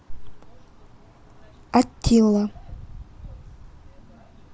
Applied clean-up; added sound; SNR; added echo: none; none; none; none.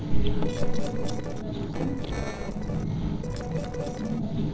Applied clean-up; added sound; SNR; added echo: neural separator model SepFormer DNS4.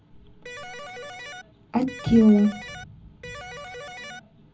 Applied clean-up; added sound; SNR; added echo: none; Electric guitar; 13 dB; reverberation time 0.4 s.